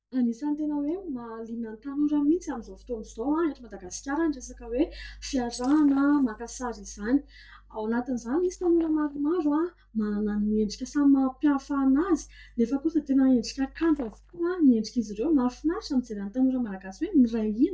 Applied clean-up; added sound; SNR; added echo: neural mask model DeepFilterNet 3.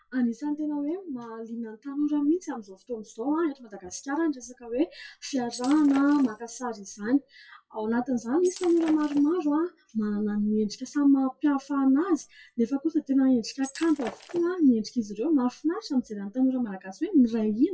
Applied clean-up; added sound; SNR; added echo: classical method WPE with log-MMSE.